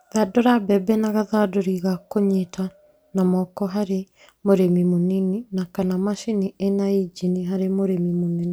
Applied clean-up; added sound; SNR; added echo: none; none; none; none.